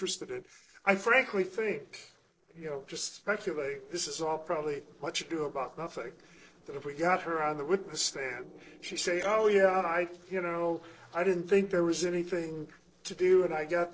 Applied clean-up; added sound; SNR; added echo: neural separator model SepFormer DNS4.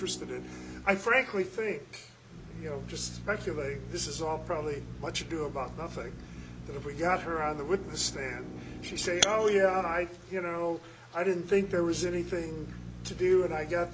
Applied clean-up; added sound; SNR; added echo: none; Drill; 12 dB; none.